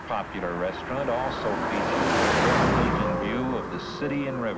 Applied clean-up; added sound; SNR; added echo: none; Car passing by; -2 dB; none.